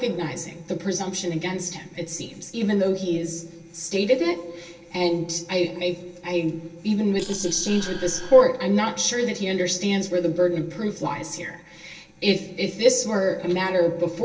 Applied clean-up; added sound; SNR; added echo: neural separator model SepFormer DNS4.